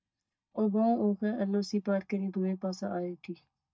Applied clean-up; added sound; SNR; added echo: neural mask model DeepFilterNet 3.